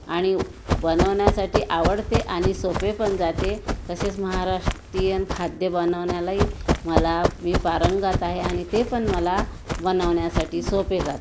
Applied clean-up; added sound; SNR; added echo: none; Run; 2 dB; none.